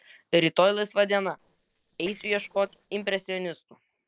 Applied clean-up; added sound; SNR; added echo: neural separator model SepFormer DNS4.